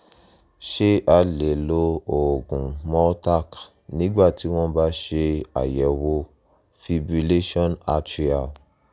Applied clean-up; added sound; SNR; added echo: none; none; none; none.